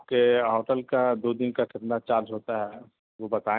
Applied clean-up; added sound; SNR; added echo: none; none; none; none.